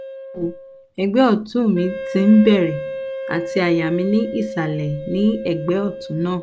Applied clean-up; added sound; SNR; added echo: none; Wind instrument, woodwind instrument; 11 dB; none.